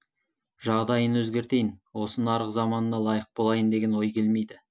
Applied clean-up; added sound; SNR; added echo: none; none; none; none.